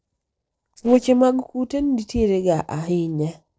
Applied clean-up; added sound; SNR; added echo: neural separator model SepFormer DNS4.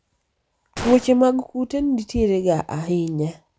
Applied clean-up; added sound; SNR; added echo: none; Gunshot, gunfire; 16 dB; none.